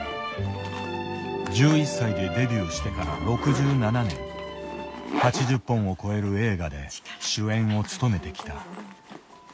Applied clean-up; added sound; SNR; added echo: none; Zipper (clothing); 12 dB; none.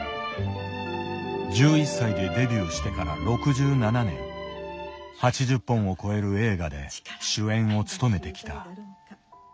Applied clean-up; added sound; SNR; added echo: none; none; none; none.